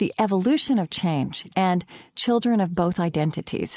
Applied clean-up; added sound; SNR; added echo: neural mask model Resemble Enhance denoiser.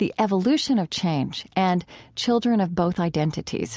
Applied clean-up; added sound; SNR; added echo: none; none; none; none.